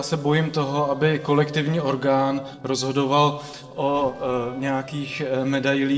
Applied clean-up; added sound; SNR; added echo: neural separator model SepFormer DNS4.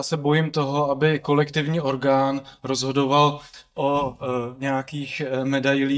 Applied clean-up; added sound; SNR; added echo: neural mask model DeepFilterNet 3.